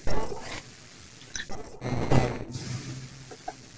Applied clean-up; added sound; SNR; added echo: neural separator model SepFormer DNS4.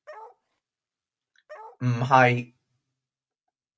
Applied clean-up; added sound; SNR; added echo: neural mask model RNNoise.